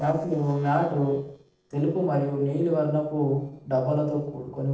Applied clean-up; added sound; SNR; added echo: neural separator model SepFormer DNS4.